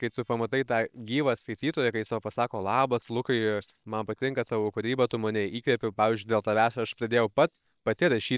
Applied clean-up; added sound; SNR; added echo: neural separator model SepFormer WHAM!.